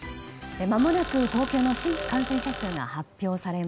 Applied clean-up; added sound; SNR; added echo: none; Tools; 8 dB; none.